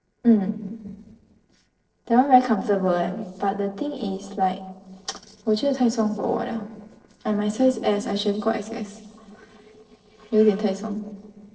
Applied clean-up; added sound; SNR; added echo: neural separator model SepFormer DNS4.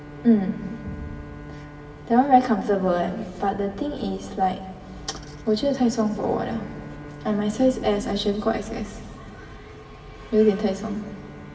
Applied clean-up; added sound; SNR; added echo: none; Bowed string instrument; 19 dB; reverberation time 2.2 s.